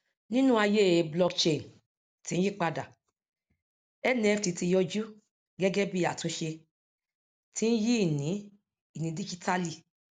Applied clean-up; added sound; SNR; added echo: none; none; none; none.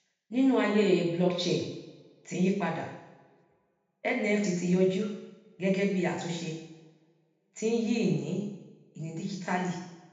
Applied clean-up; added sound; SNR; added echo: none; none; none; reverberation time 0.9 s.